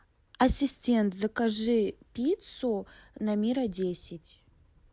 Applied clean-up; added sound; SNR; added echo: none; none; none; none.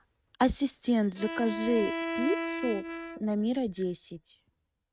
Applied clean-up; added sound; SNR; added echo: neural mask model RNNoise.